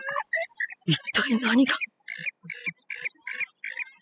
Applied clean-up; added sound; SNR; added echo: classical method spectral subtraction.